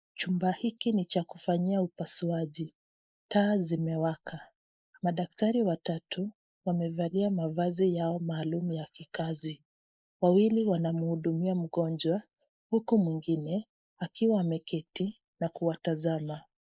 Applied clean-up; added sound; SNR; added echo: neural mask model Resemble Enhance denoiser.